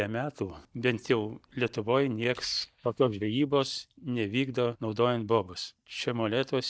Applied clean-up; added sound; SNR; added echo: neural mask model DeepFilterNet 3.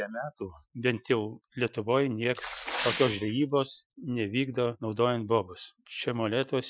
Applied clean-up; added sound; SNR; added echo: classical method Wiener filter.